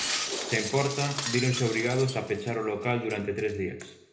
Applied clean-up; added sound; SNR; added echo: none; Shatter; 7 dB; reverberation time 0.9 s.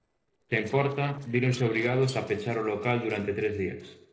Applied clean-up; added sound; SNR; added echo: neural separator model SepFormer DNS4.